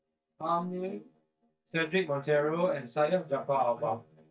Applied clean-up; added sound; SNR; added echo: neural mask model DeepFilterNet 3.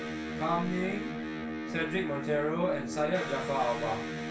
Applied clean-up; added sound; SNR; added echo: none; Electric guitar; 3 dB; reverberation time 0.3 s.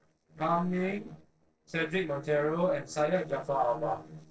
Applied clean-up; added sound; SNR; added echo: neural separator model SepFormer DNS4.